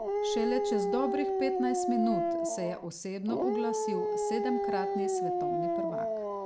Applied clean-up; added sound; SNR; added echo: none; Dog; -4 dB; none.